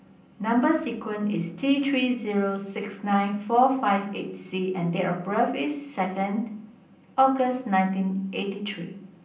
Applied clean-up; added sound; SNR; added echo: none; none; none; reverberation time 0.6 s.